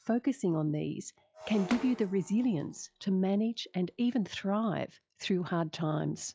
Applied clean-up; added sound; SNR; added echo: classical method log-MMSE.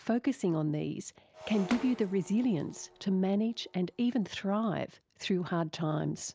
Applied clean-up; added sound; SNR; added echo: none; Shatter; 16 dB; none.